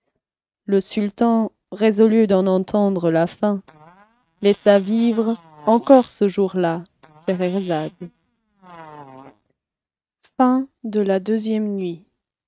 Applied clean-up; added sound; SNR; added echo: neural mask model RNNoise.